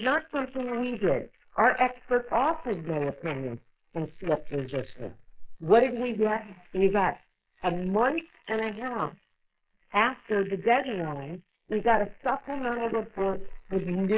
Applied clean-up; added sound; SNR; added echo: neural mask model Resemble Enhance denoiser.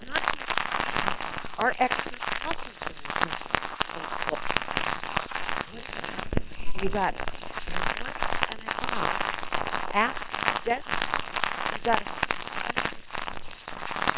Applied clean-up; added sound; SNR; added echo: neural separator model SepFormer WHAM!.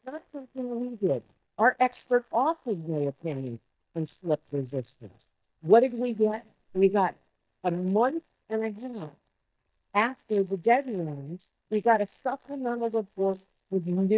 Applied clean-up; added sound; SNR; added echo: neural mask model DeepFilterNet 3.